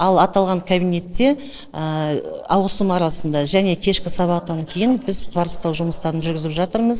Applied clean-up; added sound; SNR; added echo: neural separator model SepFormer DNS4.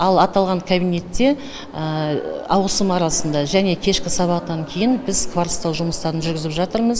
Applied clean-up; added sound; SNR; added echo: none; none; none; none.